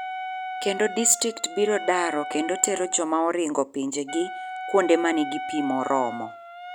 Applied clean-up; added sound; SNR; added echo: none; Wind instrument, woodwind instrument; 9 dB; none.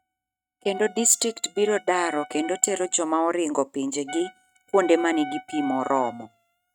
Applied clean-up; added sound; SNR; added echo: neural mask model RNNoise.